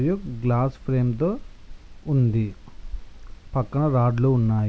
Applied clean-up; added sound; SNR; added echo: none; none; none; none.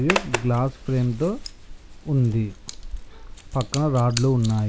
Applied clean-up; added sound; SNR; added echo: none; Zipper (clothing); 10 dB; none.